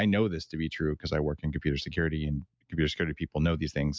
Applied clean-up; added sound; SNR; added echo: none; none; none; none.